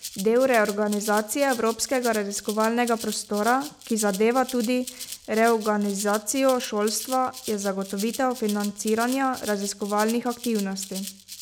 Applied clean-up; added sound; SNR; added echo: none; Rattle (instrument); 15 dB; none.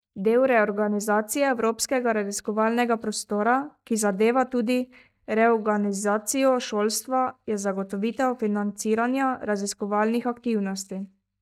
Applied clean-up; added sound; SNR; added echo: neural mask model DeepFilterNet 3.